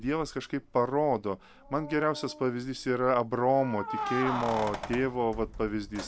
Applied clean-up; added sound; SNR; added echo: none; Keys jangling; 10 dB; none.